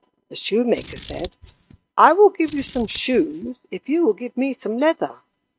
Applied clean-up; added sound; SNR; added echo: neural mask model RNNoise.